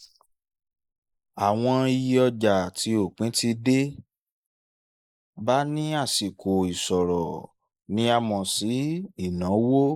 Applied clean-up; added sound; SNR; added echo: neural mask model Resemble Enhance denoiser.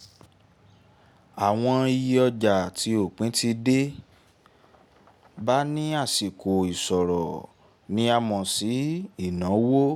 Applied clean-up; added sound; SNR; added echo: none; none; none; none.